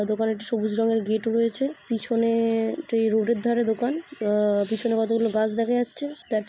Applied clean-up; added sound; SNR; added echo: none; none; none; none.